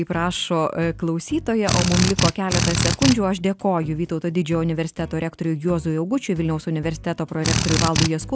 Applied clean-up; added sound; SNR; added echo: none; Drill; -2 dB; none.